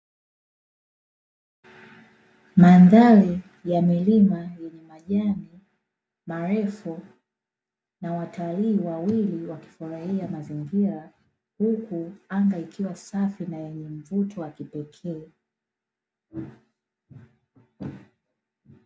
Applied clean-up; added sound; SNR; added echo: none; none; none; none.